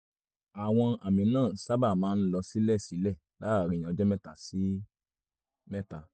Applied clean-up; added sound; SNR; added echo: none; none; none; none.